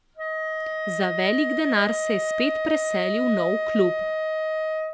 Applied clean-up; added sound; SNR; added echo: none; Wind instrument, woodwind instrument; 0 dB; none.